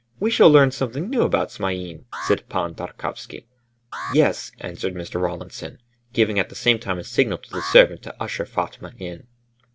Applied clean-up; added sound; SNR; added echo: none; Alarm; 15 dB; none.